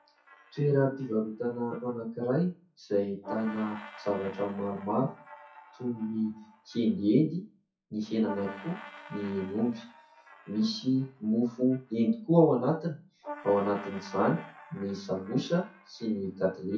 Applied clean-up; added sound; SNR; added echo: classical method WPE with log-MMSE.